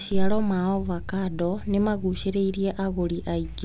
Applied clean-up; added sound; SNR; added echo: none; none; none; none.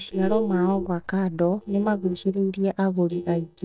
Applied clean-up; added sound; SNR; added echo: neural mask model DeepFilterNet 3.